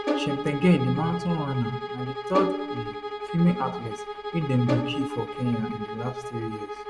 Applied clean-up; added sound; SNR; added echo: none; Bowed string instrument + Bowed string instrument; 5 dB; none.